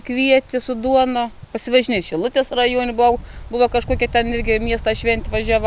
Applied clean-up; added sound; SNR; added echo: none; none; none; none.